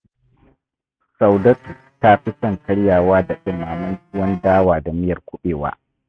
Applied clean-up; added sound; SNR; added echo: neural mask model RNNoise.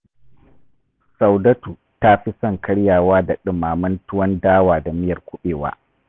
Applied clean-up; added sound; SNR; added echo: none; none; none; none.